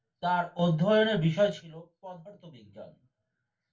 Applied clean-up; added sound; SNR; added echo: none; none; none; reverberation time 0.2 s.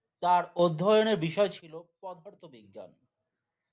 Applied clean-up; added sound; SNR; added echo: none; none; none; none.